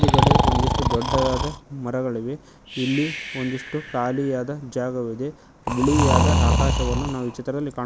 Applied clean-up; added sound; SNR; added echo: none; Breathing; -2 dB; none.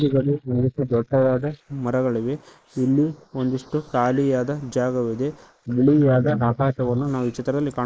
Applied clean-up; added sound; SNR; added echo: neural mask model Resemble Enhance denoiser.